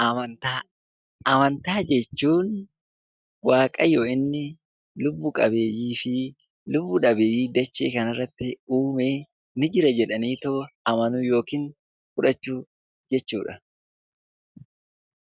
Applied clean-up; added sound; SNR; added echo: none; none; none; none.